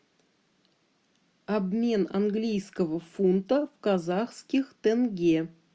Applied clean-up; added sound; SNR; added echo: none; none; none; none.